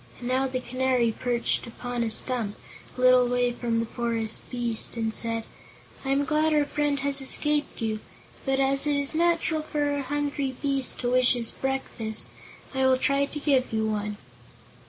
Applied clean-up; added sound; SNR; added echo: none; none; none; none.